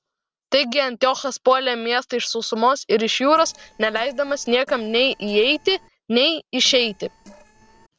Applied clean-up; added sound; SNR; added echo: neural separator model SepFormer DNS4.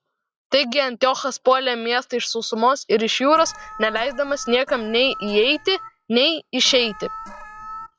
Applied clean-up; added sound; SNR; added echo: classical method log-MMSE.